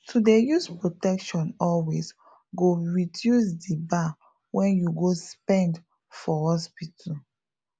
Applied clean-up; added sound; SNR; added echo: none; none; none; none.